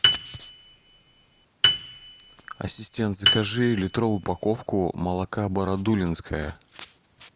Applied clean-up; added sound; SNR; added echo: none; Piano; 1 dB; none.